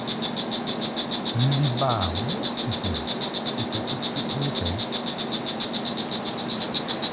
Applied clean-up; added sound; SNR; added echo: none; Insect; -3 dB; none.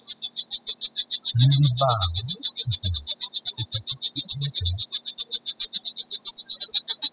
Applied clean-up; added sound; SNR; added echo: classical method spectral subtraction.